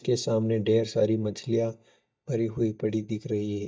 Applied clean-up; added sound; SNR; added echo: neural mask model DeepFilterNet 3.